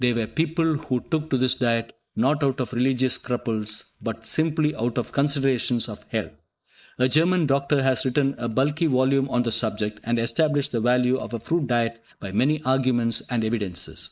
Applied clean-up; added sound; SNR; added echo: neural mask model Resemble Enhance denoiser.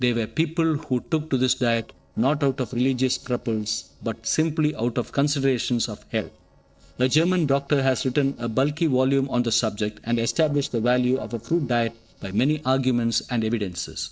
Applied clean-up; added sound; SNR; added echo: neural separator model SepFormer DNS4.